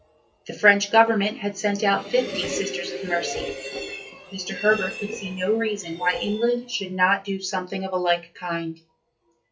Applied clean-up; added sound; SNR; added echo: classical method WPE with log-MMSE.